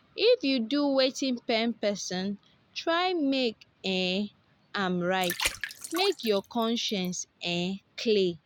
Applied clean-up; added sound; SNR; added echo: none; Water; 11 dB; none.